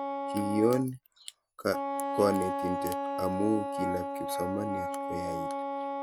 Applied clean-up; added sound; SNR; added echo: none; Wind instrument, woodwind instrument; 2 dB; none.